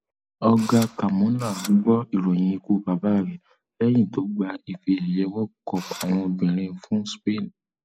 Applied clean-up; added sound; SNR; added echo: neural mask model Resemble Enhance denoiser.